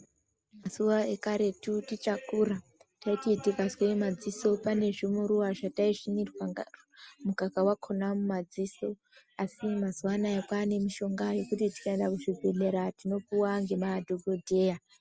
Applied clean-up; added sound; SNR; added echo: none; none; none; none.